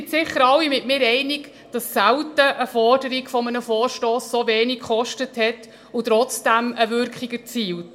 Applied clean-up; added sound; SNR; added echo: none; none; none; reverberation time 0.3 s.